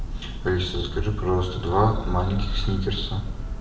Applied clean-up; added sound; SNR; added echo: none; Church bell; 4 dB; reverberation time 0.7 s.